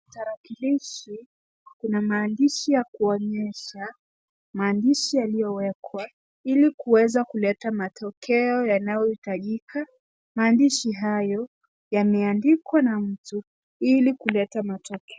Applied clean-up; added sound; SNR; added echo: none; none; none; none.